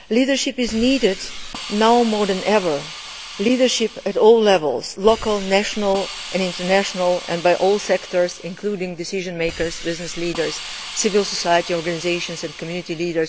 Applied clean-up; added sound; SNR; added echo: none; Hiss; 14 dB; none.